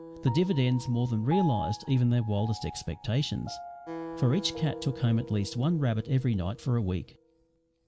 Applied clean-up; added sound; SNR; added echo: none; Piano + Acoustic guitar; 13 dB; none.